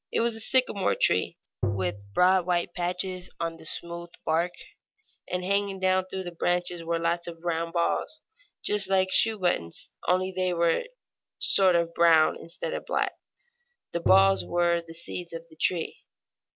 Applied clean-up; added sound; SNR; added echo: none; Tap; 3 dB; none.